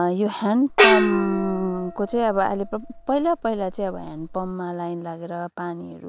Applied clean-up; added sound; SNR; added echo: none; Gong; 1 dB; none.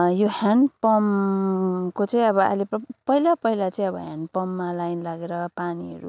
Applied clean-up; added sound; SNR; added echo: none; none; none; none.